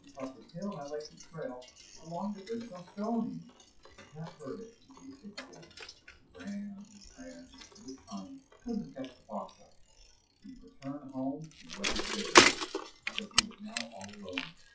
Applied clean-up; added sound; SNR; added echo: classical method WPE with log-MMSE.